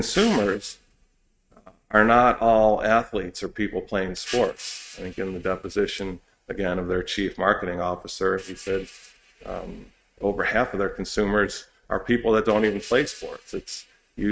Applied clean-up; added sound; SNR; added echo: neural mask model RNNoise.